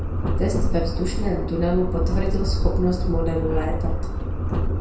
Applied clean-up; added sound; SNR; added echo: none; Subway, metro, underground; -4 dB; reverberation time 0.5 s.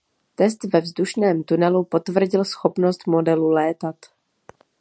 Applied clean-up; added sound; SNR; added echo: none; none; none; none.